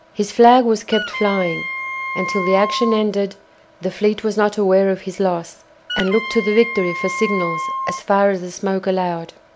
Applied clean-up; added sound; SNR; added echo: none; Wind instrument, woodwind instrument; 7 dB; none.